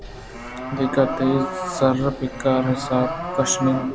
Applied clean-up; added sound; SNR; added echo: none; Livestock, farm animals, working animals; 7 dB; none.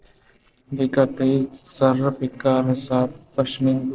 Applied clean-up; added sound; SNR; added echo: neural separator model SepFormer DNS4.